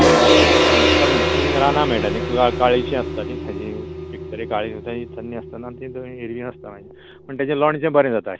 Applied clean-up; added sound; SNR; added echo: none; Gong; -2 dB; none.